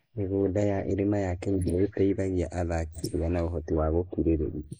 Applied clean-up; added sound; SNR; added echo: neural mask model Resemble Enhance denoiser.